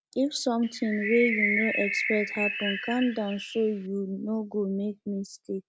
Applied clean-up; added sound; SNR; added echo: none; Bird; 3 dB; none.